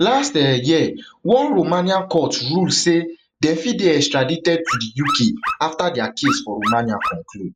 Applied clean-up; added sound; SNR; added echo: neural mask model Resemble Enhance denoiser.